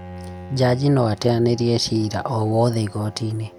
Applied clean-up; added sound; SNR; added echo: none; Bowed string instrument; 18 dB; none.